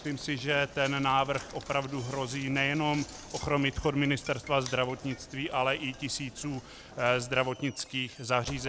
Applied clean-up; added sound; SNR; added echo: none; Knock; 16 dB; none.